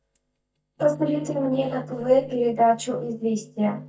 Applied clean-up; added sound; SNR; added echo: neural mask model DeepFilterNet 3.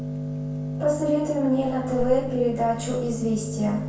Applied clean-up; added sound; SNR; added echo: none; Clock; 16 dB; reverberation time 0.6 s.